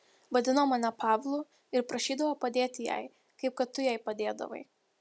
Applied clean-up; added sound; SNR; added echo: none; none; none; none.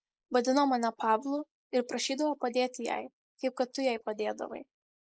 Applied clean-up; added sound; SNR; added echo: neural mask model Resemble Enhance denoiser.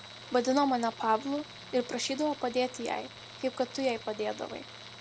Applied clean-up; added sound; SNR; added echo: none; Tools; 16 dB; none.